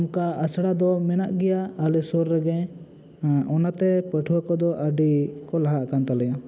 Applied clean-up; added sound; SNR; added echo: none; none; none; none.